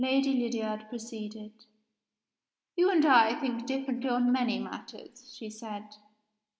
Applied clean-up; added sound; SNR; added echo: neural mask model Resemble Enhance denoiser.